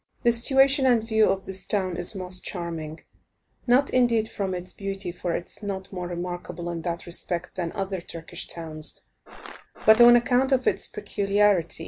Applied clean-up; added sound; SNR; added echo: none; Crushing; 15 dB; none.